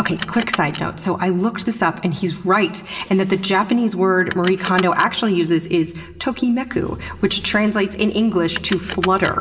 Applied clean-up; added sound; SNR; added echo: none; Car; 15 dB; reverberation time 0.9 s.